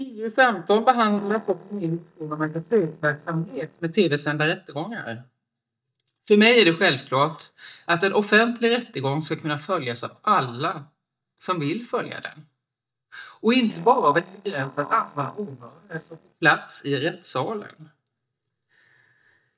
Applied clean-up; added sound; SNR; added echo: neural mask model DeepFilterNet 3.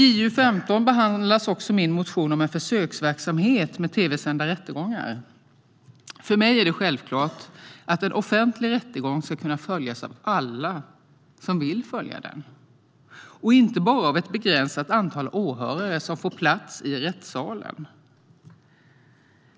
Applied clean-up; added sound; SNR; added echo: none; none; none; none.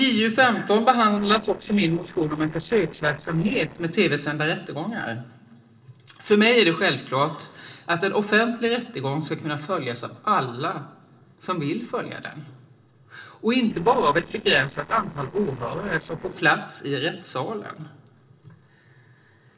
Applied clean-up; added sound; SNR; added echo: neural separator model SepFormer DNS4.